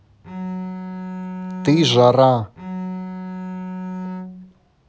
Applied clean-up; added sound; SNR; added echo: none; Bowed string instrument; 8 dB; none.